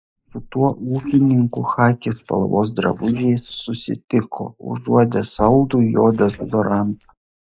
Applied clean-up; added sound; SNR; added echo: neural mask model Resemble Enhance denoiser.